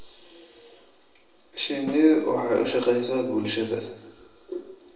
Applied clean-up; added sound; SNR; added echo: none; Snare drum; 18 dB; reverberation time 0.9 s.